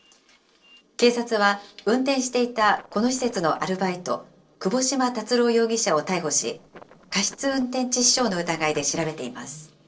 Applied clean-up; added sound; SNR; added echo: neural separator model SepFormer DNS4.